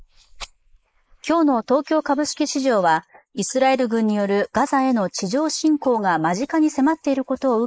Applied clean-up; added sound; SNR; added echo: neural mask model Resemble Enhance denoiser.